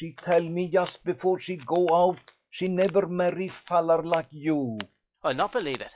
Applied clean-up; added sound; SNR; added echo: classical method log-MMSE.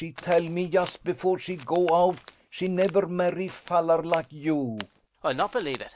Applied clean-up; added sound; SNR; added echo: none; Crack; 20 dB; none.